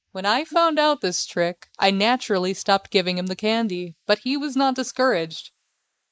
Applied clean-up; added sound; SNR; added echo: neural mask model Resemble Enhance denoiser.